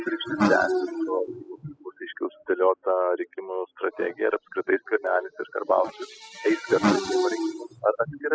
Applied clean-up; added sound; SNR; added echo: classical method spectral subtraction.